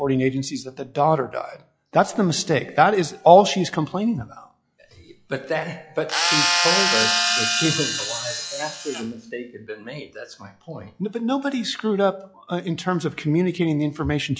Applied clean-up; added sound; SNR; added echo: classical method log-MMSE.